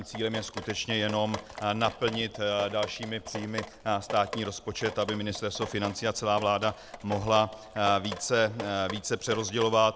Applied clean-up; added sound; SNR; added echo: none; Drip; 12 dB; none.